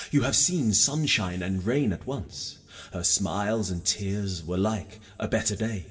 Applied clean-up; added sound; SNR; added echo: none; none; none; reverberation time 1.4 s.